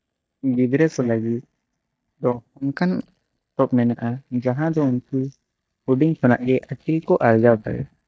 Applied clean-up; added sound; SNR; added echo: neural mask model DeepFilterNet 3.